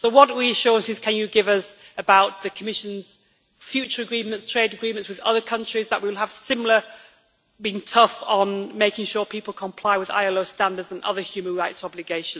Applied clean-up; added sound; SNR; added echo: none; none; none; none.